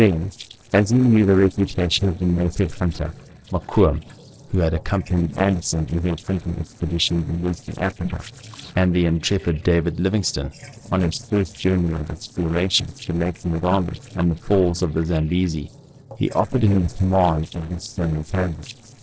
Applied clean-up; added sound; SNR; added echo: neural separator model SepFormer DNS4.